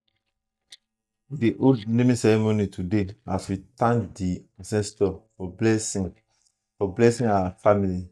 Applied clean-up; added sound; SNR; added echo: neural mask model DeepFilterNet 3.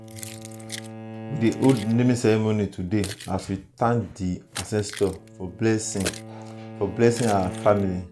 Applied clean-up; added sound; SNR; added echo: none; Bowed string instrument + Keys jangling; 12 dB; none.